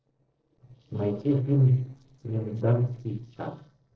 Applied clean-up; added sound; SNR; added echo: neural separator model SepFormer DNS4.